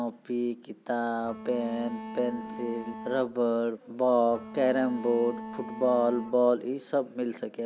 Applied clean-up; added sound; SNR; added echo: none; Bowed string instrument; 12 dB; none.